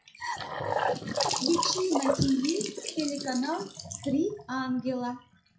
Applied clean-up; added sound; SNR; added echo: classical method WPE with log-MMSE.